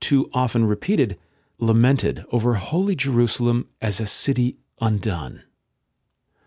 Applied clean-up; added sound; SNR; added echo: none; none; none; none.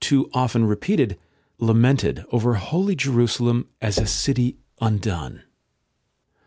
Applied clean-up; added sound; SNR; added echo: none; Knock / Wood; 13 dB; none.